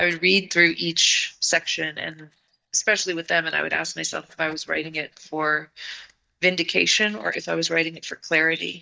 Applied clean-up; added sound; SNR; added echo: neural mask model DeepFilterNet 3.